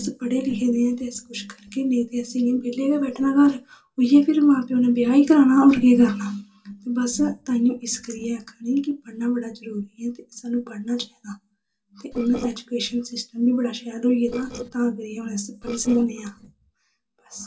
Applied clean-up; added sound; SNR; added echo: neural separator model SepFormer DNS4.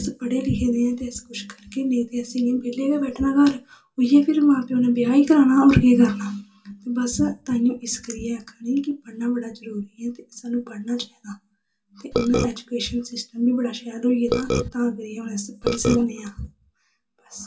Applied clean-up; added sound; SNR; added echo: none; Burping, eructation; 1 dB; reverberation time 0.2 s.